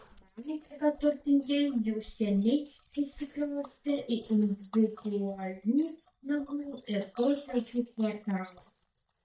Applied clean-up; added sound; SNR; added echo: neural mask model DeepFilterNet 3.